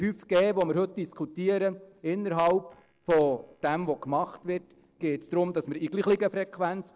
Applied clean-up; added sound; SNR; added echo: neural separator model SepFormer DNS4.